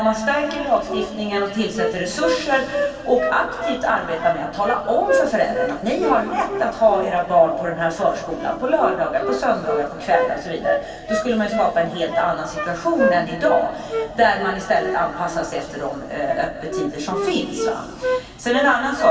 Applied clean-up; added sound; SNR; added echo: none; Wind instrument, woodwind instrument; 6 dB; reverberation time 2.5 s.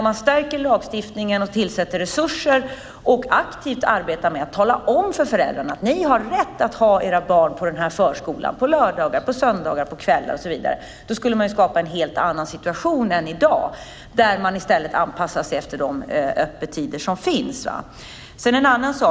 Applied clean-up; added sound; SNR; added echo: none; none; none; none.